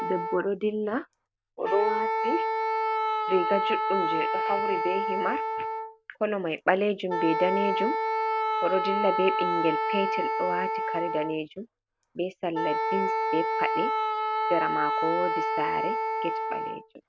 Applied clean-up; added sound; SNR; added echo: none; Wind instrument, woodwind instrument; -2 dB; none.